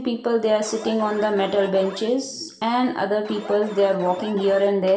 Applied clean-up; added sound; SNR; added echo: none; Alarm; 15 dB; reverberation time 0.7 s.